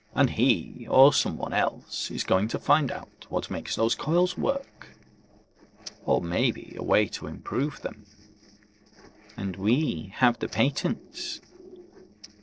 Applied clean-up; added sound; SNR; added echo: neural separator model SepFormer DNS4.